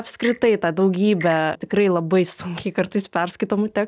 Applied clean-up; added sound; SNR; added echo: none; Clock; 18 dB; none.